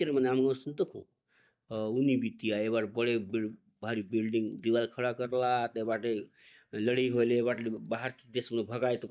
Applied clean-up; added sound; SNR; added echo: neural mask model DeepFilterNet 3.